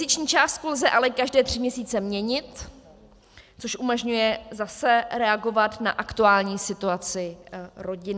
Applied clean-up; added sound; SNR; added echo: none; none; none; none.